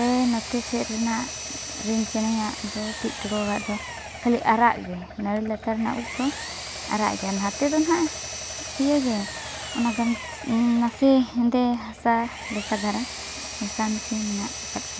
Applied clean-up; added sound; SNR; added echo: none; Power tool; 11 dB; none.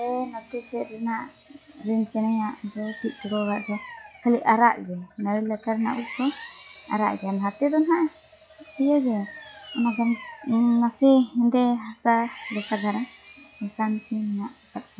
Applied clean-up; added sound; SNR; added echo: classical method log-MMSE.